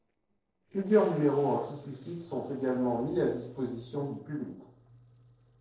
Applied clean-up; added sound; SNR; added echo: neural separator model SepFormer DNS4.